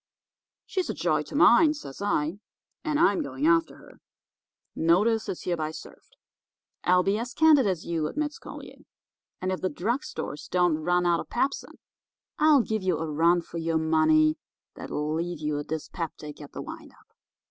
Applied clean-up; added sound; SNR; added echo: none; none; none; none.